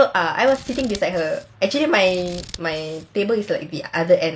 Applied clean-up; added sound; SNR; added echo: none; Scissors; 18 dB; none.